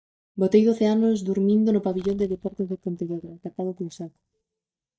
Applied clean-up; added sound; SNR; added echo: neural mask model DeepFilterNet 3.